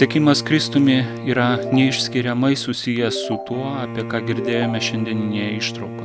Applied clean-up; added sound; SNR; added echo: none; Bowed string instrument + Ringtone / Chime; 8 dB; none.